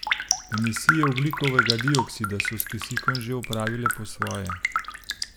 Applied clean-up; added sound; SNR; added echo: none; Raindrop; -1 dB; none.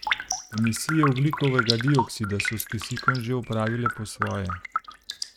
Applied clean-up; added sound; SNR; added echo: neural mask model RNNoise.